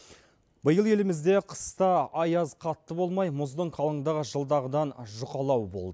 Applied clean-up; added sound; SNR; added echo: none; none; none; none.